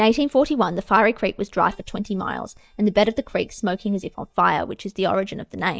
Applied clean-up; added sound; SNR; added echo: neural mask model DeepFilterNet 3.